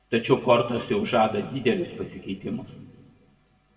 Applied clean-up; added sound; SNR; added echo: none; none; none; reverberation time 1.5 s.